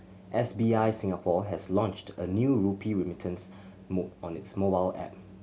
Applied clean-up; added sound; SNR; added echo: none; none; none; none.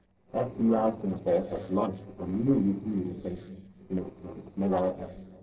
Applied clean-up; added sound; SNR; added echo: neural separator model SepFormer DNS4.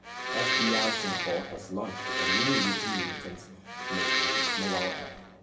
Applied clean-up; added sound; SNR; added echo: none; Domestic sounds, home sounds; -4 dB; reverberation time 2.1 s.